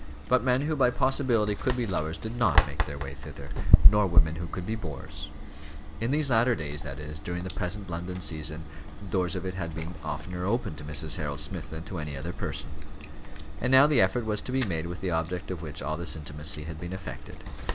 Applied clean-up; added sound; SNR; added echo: none; Chewing, mastication; -1 dB; none.